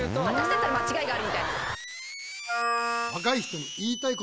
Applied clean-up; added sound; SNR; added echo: none; Wind instrument, woodwind instrument + Screech; 0 dB; none.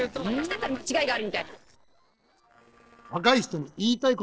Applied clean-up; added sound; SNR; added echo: neural separator model SepFormer DNS4.